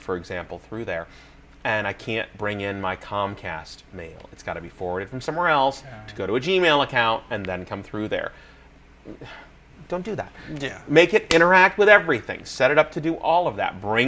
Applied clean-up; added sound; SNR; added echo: none; none; none; none.